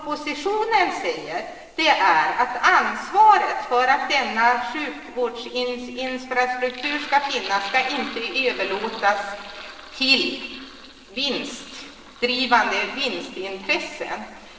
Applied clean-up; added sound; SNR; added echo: neural separator model SepFormer DNS4.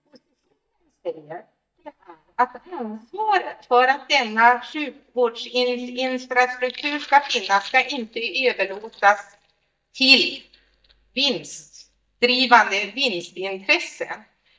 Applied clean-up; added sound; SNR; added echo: neural mask model DeepFilterNet 3.